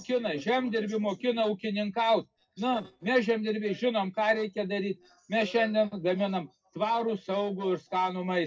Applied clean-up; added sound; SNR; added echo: neural separator model SepFormer DNS4.